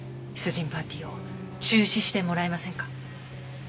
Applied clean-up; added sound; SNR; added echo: none; none; none; none.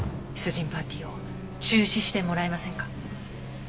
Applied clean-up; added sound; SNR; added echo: none; Rain + Bus; 11 dB; none.